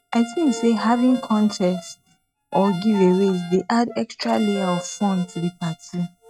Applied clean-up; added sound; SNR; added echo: neural mask model RNNoise.